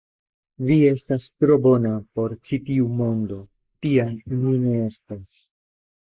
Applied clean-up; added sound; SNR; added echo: neural mask model Resemble Enhance denoiser.